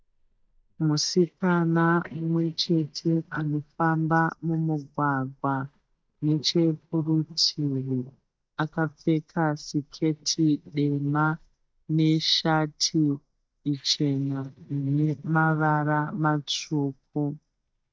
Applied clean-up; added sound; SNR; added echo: neural mask model DeepFilterNet 3.